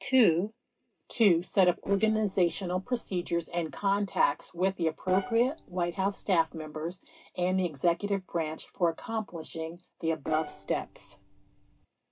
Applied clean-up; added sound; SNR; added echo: neural separator model SepFormer DNS4.